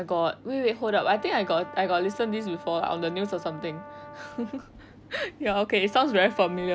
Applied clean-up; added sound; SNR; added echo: none; Brass instrument; 17 dB; none.